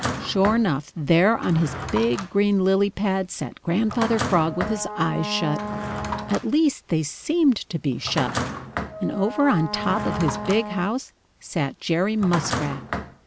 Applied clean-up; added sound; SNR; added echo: none; Drawer open or close + Wind instrument, woodwind instrument; 8 dB; none.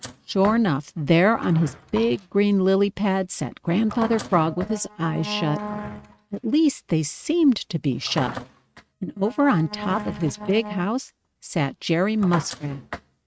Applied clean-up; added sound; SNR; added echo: neural mask model RNNoise.